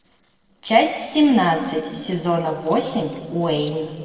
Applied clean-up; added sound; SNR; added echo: neural separator model SepFormer DNS4.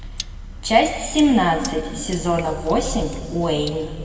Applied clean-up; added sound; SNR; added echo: none; Sink (filling or washing); 11 dB; reverberation time 2.1 s.